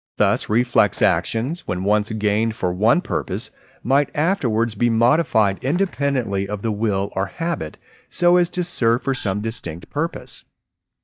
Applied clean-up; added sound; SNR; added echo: neural mask model DeepFilterNet 3.